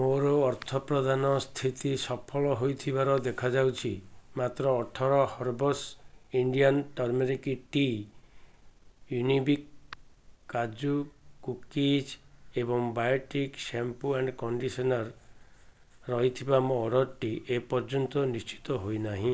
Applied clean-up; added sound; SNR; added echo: none; none; none; none.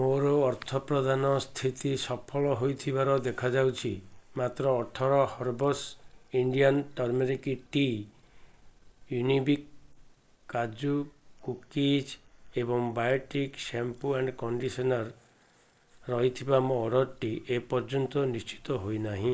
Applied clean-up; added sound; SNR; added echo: neural mask model Resemble Enhance denoiser.